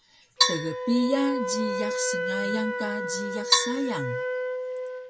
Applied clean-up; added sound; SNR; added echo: none; Percussion + Wind instrument, woodwind instrument; -2 dB; none.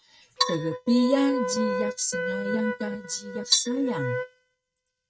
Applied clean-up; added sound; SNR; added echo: neural mask model RNNoise.